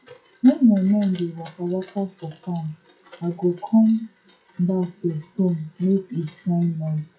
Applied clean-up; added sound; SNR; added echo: classical method WPE with log-MMSE.